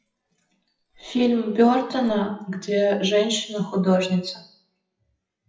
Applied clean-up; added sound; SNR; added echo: classical method WPE with log-MMSE.